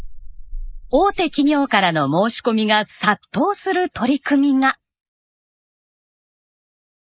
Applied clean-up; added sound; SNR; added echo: neural mask model Resemble Enhance denoiser.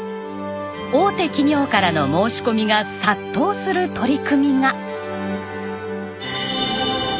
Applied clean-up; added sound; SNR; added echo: none; none; none; none.